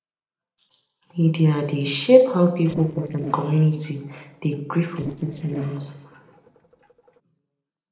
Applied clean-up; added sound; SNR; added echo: neural separator model SepFormer DNS4.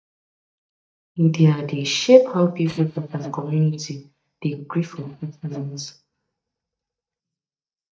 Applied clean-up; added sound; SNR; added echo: neural mask model DeepFilterNet 3.